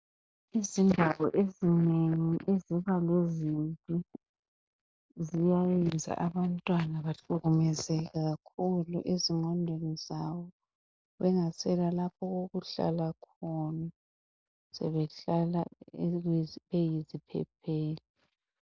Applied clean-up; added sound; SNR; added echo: none; none; none; none.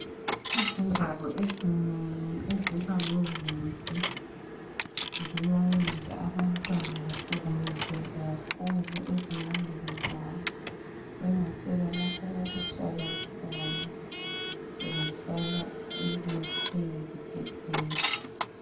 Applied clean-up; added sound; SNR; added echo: none; Coin (dropping) / Alarm; 2 dB; reverberation time 0.3 s.